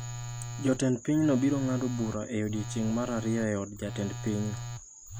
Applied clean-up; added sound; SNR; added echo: none; Telephone; 9 dB; none.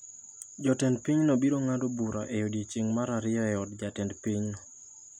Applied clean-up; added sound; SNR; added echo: none; none; none; none.